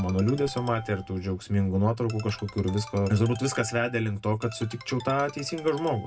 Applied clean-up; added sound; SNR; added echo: none; Ringtone; 18 dB; reverberation time 0.2 s.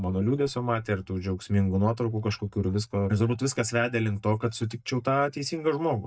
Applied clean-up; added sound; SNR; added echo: neural mask model DeepFilterNet 3.